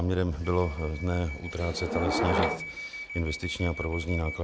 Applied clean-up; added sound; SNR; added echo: none; Subway, metro, underground / Door; 4 dB; none.